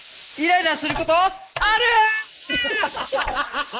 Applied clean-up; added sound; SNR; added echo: neural mask model Resemble Enhance denoiser.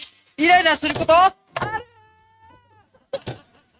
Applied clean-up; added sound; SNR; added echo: neural mask model RNNoise.